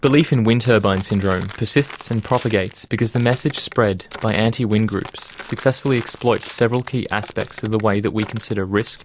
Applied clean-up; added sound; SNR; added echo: none; Walk, footsteps; 19 dB; none.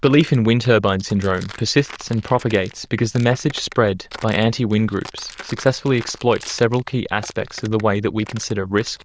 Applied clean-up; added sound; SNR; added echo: neural diffusion model UNIVERSE++.